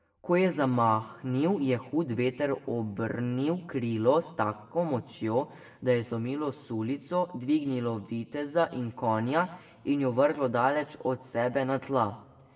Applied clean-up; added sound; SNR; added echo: none; none; none; reverberation time 0.9 s.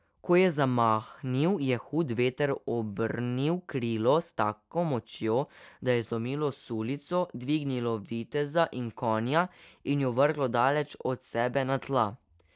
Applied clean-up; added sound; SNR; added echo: none; none; none; none.